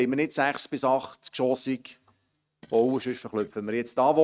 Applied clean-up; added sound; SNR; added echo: neural mask model RNNoise.